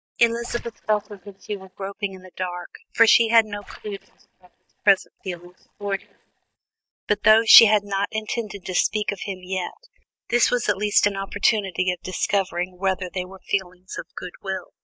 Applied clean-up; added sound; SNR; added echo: neural mask model DeepFilterNet 3.